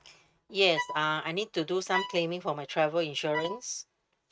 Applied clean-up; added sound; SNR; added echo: neural mask model RNNoise.